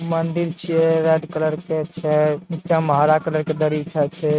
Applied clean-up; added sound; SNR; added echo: neural mask model RNNoise.